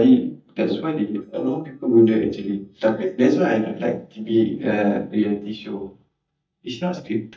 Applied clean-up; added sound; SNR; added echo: neural mask model DeepFilterNet 3.